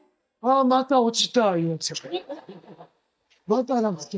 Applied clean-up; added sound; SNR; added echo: neural mask model DeepFilterNet 3.